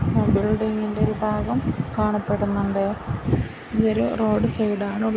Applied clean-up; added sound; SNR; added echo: none; none; none; none.